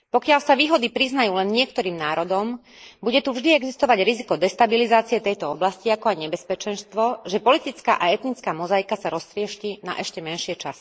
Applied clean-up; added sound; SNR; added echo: neural mask model Resemble Enhance denoiser.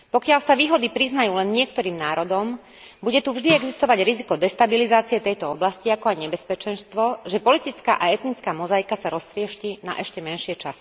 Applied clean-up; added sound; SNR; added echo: none; Snare drum; 15 dB; none.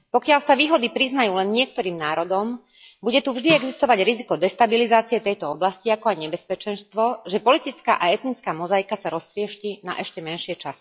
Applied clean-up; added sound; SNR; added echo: classical method log-MMSE.